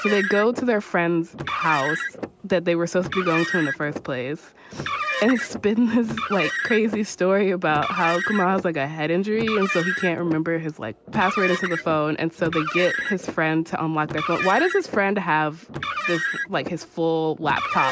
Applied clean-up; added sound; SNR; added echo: none; Car; 7 dB; none.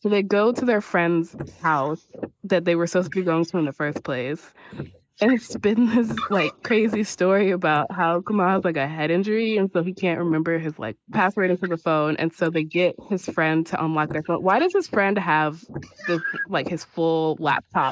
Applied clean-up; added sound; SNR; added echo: neural mask model Resemble Enhance denoiser.